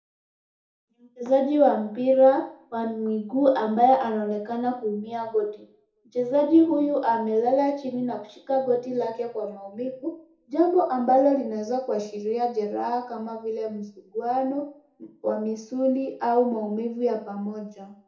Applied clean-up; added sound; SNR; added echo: none; none; none; reverberation time 0.5 s.